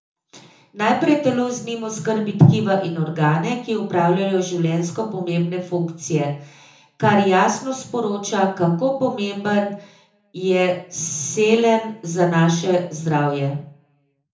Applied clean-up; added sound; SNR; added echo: none; none; none; reverberation time 0.6 s.